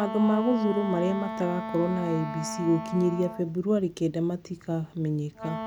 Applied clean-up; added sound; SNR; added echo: none; Wind instrument, woodwind instrument; 9 dB; none.